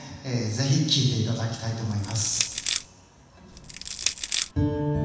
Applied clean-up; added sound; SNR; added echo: none; Crushing; 3 dB; reverberation time 1.1 s.